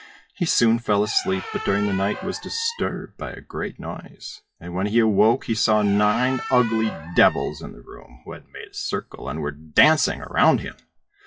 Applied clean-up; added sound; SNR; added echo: classical method WPE with log-MMSE.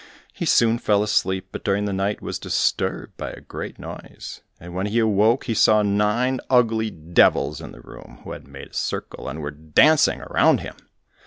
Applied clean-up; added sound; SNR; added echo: none; none; none; none.